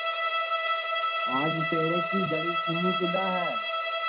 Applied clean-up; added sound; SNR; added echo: none; Bowed string instrument; -4 dB; reverberation time 0.3 s.